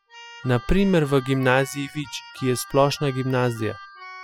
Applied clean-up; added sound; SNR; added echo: classical method spectral subtraction.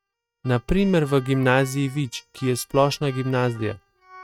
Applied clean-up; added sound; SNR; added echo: neural mask model RNNoise.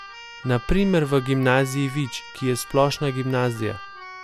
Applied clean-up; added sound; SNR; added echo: none; Keyboard (musical); 16 dB; none.